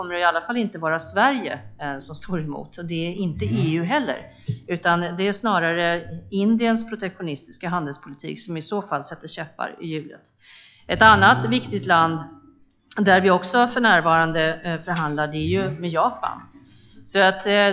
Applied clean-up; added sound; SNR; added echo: classical method log-MMSE.